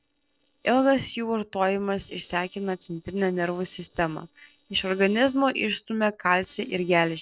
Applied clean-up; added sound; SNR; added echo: neural separator model SepFormer DNS4.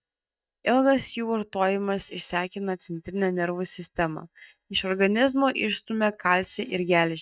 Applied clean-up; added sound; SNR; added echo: neural mask model DeepFilterNet 3.